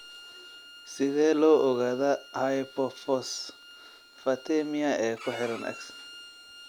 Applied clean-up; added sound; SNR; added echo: none; Bowed string instrument; 19 dB; none.